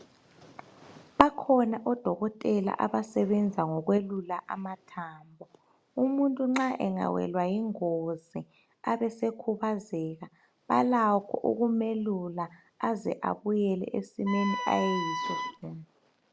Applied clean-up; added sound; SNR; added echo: none; Wind instrument, woodwind instrument; 4 dB; none.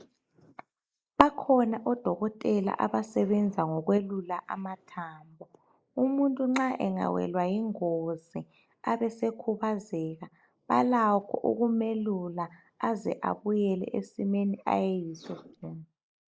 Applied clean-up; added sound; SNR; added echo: neural mask model Resemble Enhance denoiser.